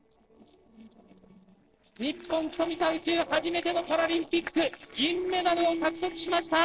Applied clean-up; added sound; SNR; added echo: neural separator model SepFormer DNS4.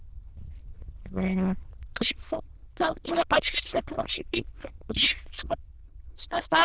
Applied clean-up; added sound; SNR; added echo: neural diffusion model UNIVERSE++.